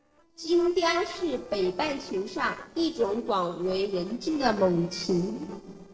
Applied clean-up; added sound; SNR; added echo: neural separator model SepFormer DNS4.